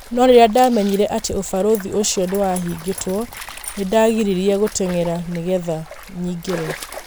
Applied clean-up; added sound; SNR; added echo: none; Stream; 16 dB; none.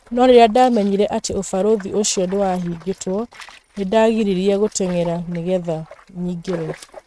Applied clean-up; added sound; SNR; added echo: neural mask model RNNoise.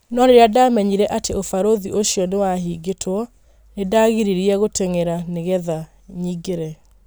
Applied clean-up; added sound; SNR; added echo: none; none; none; none.